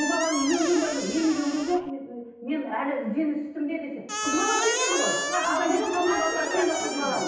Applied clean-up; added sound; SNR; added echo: none; Squeak; 5 dB; reverberation time 0.9 s.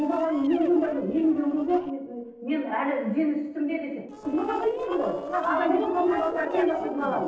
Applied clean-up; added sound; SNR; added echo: neural separator model SepFormer DNS4.